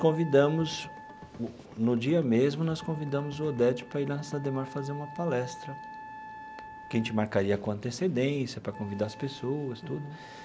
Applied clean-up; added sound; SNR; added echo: none; Wind instrument, woodwind instrument + Drum / Drum kit; 17 dB; none.